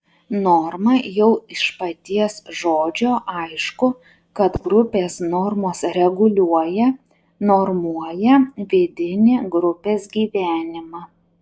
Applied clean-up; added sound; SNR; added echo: neural mask model DeepFilterNet 3.